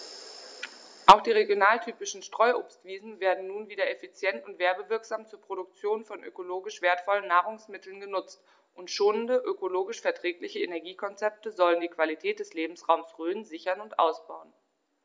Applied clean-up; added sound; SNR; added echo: none; none; none; none.